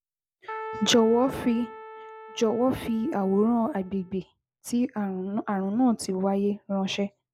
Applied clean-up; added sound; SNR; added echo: none; Keyboard (musical); 14 dB; none.